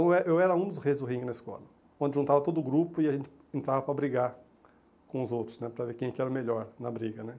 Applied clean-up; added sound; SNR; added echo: none; none; none; none.